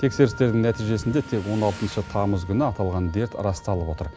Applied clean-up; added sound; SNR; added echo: none; Wind instrument, woodwind instrument + Motorcycle / Engine; 18 dB; none.